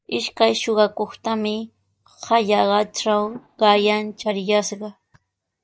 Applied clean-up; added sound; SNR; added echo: neural mask model DeepFilterNet 3.